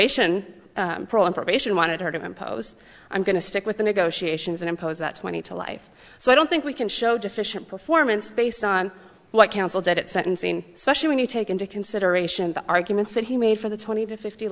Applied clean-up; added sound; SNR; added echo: none; none; none; none.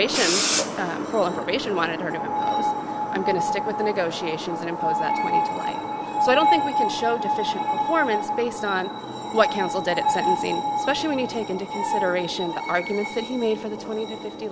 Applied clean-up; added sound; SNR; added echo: none; Screech; -1 dB; none.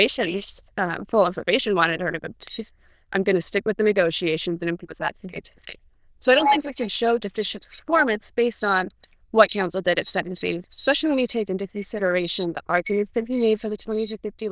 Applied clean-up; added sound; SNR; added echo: neural diffusion model UNIVERSE++.